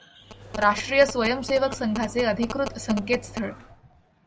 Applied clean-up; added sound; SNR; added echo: none; Telephone; 12 dB; none.